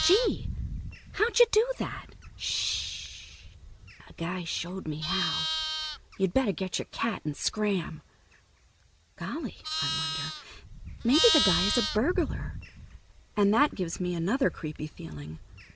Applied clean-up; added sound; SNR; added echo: none; Livestock, farm animals, working animals; 5 dB; none.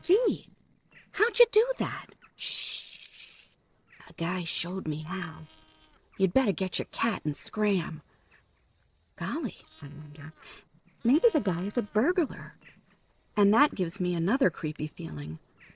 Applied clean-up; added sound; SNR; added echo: neural separator model SepFormer DNS4.